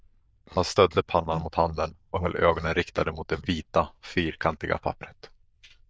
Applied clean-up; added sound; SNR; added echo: neural diffusion model UNIVERSE++.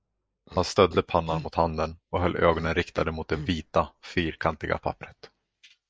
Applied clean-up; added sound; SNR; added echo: neural mask model Resemble Enhance denoiser.